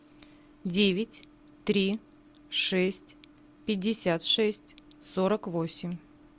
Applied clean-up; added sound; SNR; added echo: none; none; none; none.